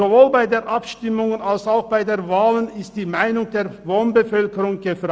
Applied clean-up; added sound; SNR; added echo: none; none; none; none.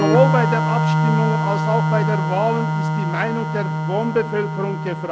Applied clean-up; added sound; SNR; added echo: none; Organ; -3 dB; none.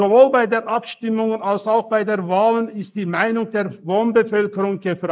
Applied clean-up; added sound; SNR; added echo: neural mask model Resemble Enhance denoiser.